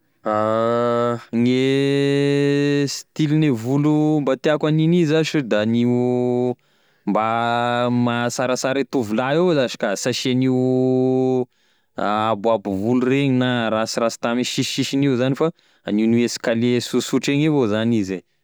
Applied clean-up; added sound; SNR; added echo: none; none; none; none.